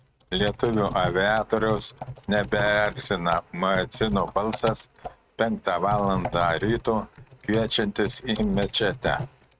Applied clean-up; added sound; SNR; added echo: neural mask model RNNoise.